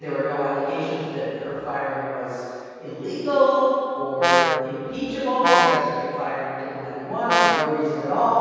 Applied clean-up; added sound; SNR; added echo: none; Brass instrument; -1 dB; reverberation time 2.2 s.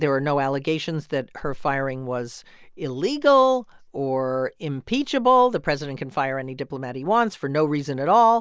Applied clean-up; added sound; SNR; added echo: none; none; none; none.